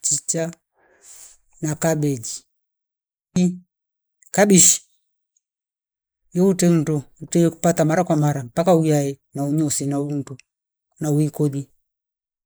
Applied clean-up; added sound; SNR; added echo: neural mask model Resemble Enhance denoiser.